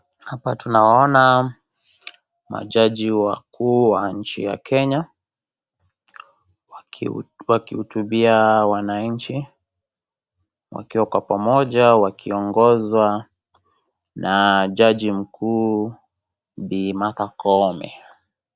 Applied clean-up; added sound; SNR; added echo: none; none; none; none.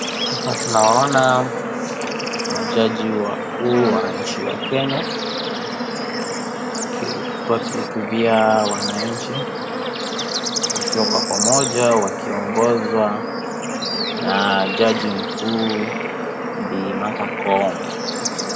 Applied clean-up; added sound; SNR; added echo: none; Bird / Insect / Frog; 2 dB; reverberation time 1.1 s.